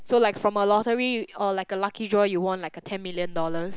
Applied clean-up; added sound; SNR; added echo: none; Chewing, mastication; 13 dB; none.